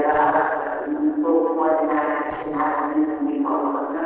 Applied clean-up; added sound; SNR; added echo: neural separator model SepFormer DNS4.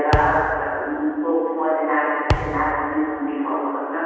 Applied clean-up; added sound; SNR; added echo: none; Thump, thud; 8 dB; reverberation time 2.1 s.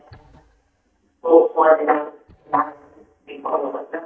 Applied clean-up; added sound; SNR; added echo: neural mask model DeepFilterNet 3.